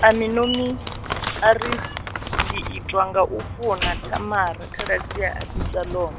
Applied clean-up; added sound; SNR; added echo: none; Slam + Crumpling, crinkling; 6 dB; none.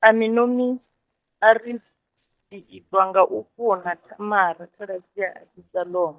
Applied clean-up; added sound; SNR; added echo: neural mask model DeepFilterNet 3.